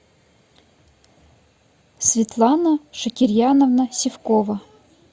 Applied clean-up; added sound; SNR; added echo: none; none; none; none.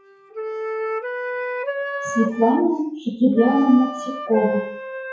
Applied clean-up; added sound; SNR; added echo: classical method WPE with log-MMSE.